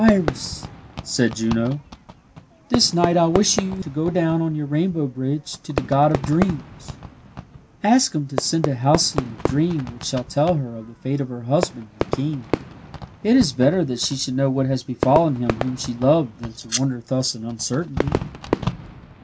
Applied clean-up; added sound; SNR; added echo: none; Domestic sounds, home sounds + Fireworks; 8 dB; none.